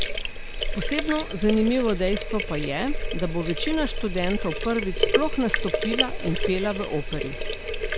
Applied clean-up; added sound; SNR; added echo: none; Sink (filling or washing); 0 dB; none.